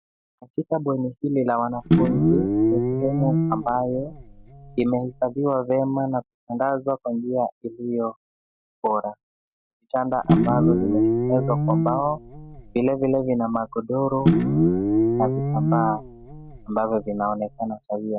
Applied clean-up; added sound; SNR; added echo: none; Guitar; -2 dB; none.